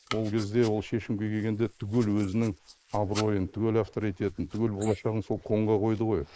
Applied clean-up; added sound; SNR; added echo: neural mask model Resemble Enhance denoiser.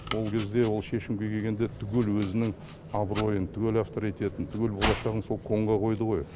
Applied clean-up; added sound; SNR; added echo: none; Domestic sounds, home sounds; 11 dB; none.